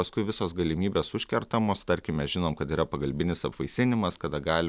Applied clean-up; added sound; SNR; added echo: none; none; none; none.